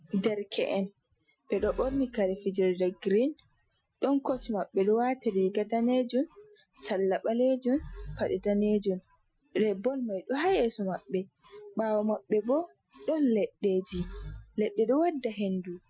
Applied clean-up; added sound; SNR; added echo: classical method Wiener filter.